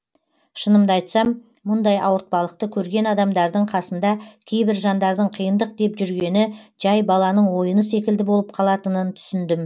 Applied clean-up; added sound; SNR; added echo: none; none; none; none.